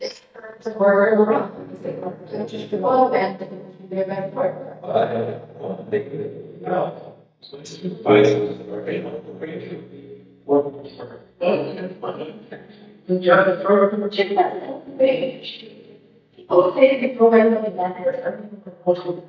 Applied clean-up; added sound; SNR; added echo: neural mask model DeepFilterNet 3.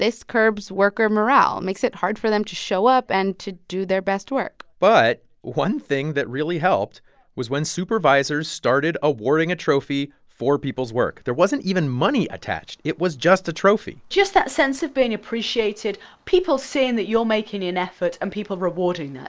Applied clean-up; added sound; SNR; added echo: none; none; none; none.